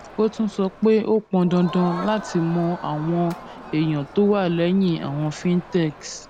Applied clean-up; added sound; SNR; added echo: none; Crowd; 16 dB; none.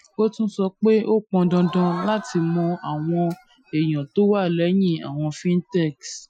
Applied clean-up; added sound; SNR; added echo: classical method Wiener filter.